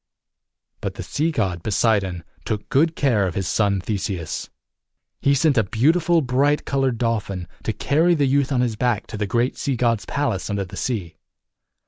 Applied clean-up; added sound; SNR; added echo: none; none; none; none.